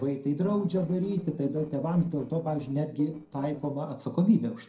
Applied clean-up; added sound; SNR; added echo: neural separator model SepFormer DNS4.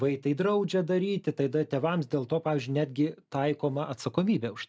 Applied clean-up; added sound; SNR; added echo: none; none; none; none.